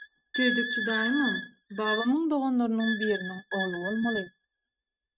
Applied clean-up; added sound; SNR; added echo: neural mask model RNNoise.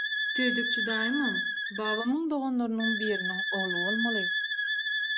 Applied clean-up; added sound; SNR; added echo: none; Wind instrument, woodwind instrument; -1 dB; none.